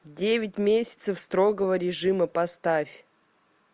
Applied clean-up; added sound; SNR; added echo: none; none; none; none.